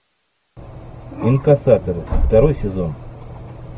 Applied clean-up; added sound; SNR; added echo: none; none; none; none.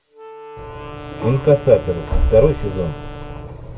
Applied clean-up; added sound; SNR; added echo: none; Wind instrument, woodwind instrument; 17 dB; reverberation time 2.3 s.